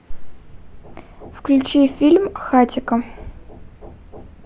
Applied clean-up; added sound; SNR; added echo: none; none; none; none.